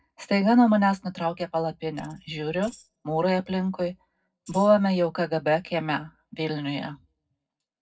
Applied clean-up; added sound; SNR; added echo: neural separator model SepFormer DNS4.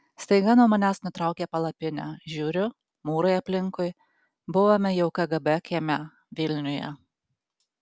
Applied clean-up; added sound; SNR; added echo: none; none; none; none.